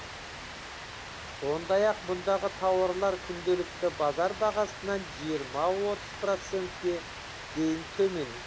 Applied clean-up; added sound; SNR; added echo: none; Rain; 11 dB; none.